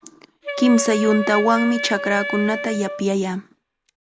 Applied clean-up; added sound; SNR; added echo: none; Wind instrument, woodwind instrument; 8 dB; none.